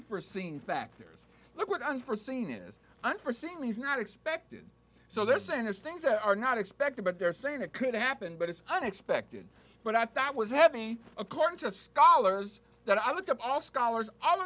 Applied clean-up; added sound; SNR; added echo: none; none; none; none.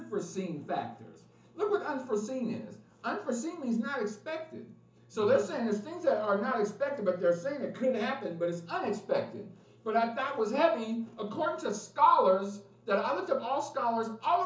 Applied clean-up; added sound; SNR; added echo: none; none; none; reverberation time 0.8 s.